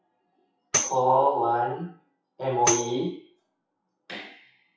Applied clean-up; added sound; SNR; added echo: classical method WPE with log-MMSE.